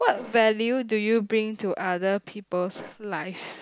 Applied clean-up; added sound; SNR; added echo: none; Fart; 18 dB; none.